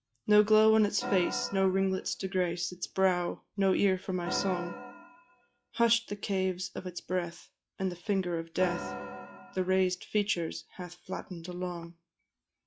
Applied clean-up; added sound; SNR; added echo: classical method log-MMSE.